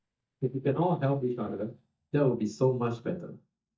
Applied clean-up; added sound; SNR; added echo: neural mask model DeepFilterNet 3.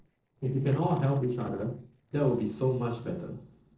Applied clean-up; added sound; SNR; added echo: neural separator model SepFormer DNS4.